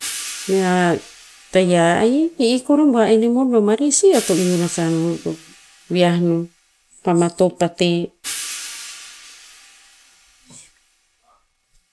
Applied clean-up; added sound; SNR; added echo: none; Hi-hat; 16 dB; none.